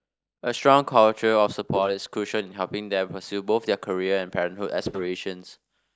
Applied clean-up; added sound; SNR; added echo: neural mask model DeepFilterNet 3.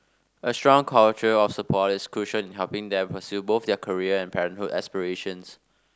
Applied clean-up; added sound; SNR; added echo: none; none; none; none.